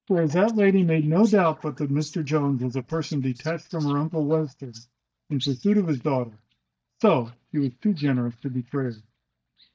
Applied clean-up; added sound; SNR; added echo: neural mask model DeepFilterNet 3.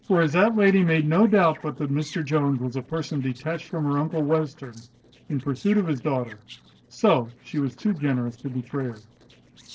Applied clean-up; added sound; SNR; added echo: neural separator model SepFormer DNS4.